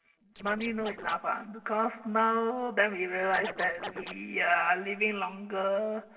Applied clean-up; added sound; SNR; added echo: neural separator model SepFormer DNS4.